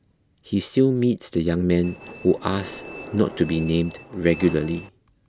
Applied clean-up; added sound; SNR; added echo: none; Train; 16 dB; none.